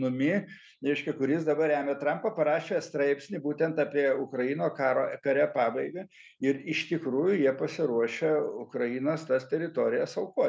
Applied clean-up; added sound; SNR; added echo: none; none; none; none.